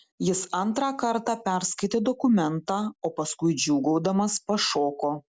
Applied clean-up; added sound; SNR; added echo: none; none; none; none.